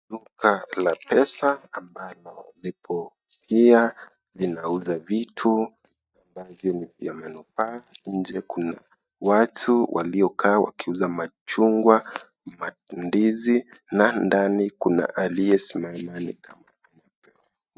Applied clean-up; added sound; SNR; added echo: neural mask model DeepFilterNet 3.